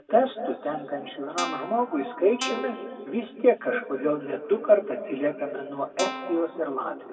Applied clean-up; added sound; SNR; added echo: none; Guitar; 10 dB; reverberation time 2.5 s.